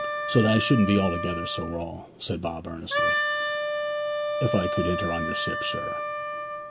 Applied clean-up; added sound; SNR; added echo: none; Wind instrument, woodwind instrument; 2 dB; none.